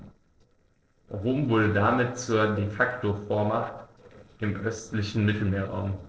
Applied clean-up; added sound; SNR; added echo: neural separator model SepFormer DNS4.